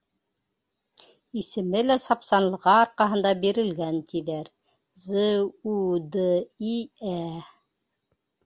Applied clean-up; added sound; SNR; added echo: none; none; none; none.